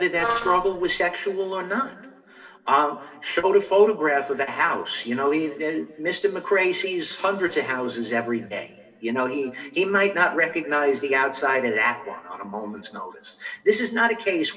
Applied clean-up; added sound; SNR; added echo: neural separator model SepFormer DNS4.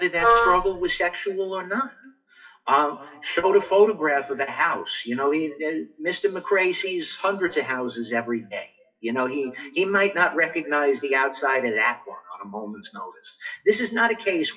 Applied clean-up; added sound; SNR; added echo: classical method WPE with log-MMSE.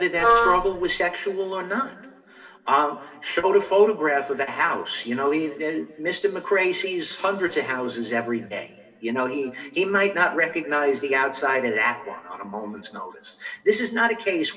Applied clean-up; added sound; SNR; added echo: none; Wind instrument, woodwind instrument; -2 dB; reverberation time 2.5 s.